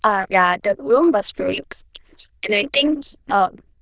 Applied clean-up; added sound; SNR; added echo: neural diffusion model UNIVERSE++.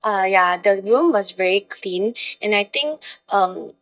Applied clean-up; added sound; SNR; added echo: neural mask model DeepFilterNet 3.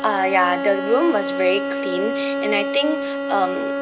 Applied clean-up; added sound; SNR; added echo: none; Bowed string instrument; 3 dB; none.